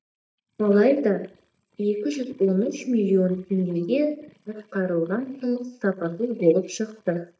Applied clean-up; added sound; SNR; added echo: neural mask model DeepFilterNet 3.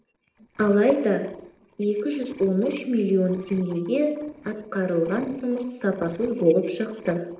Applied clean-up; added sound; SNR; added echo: neural separator model SepFormer DNS4.